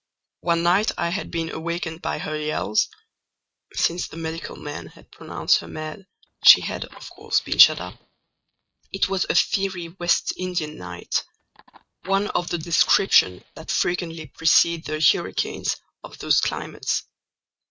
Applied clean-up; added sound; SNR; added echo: neural mask model RNNoise.